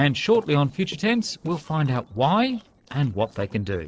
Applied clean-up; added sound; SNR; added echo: neural separator model SepFormer DNS4.